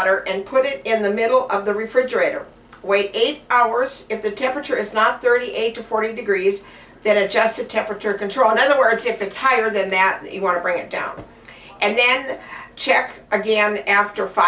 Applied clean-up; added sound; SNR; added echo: none; none; none; none.